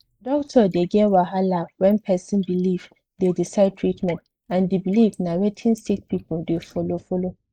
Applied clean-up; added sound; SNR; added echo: neural mask model Resemble Enhance denoiser.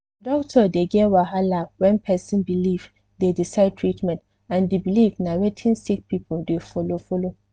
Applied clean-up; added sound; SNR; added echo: none; none; none; none.